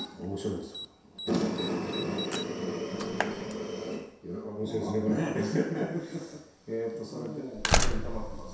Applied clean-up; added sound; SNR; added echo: none; Slam; 2 dB; reverberation time 0.7 s.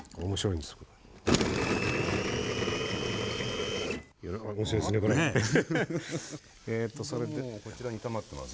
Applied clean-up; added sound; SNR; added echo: none; none; none; none.